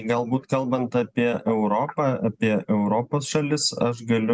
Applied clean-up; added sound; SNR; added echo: none; none; none; none.